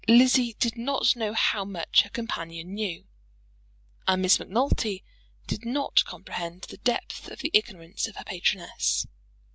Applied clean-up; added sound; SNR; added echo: none; none; none; none.